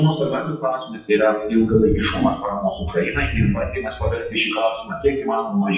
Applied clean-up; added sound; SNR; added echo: classical method WPE with log-MMSE.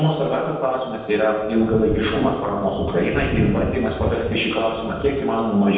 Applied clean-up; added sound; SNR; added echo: none; Thunder; 9 dB; reverberation time 1.1 s.